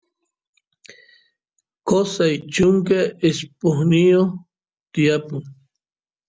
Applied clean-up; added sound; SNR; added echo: none; none; none; none.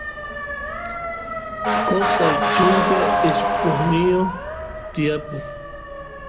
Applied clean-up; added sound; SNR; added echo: none; Motor vehicle (road) / Siren; -2 dB; none.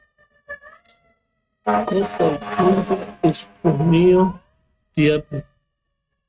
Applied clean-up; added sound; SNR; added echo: neural mask model RNNoise.